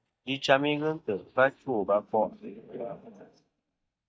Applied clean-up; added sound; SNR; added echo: neural mask model DeepFilterNet 3.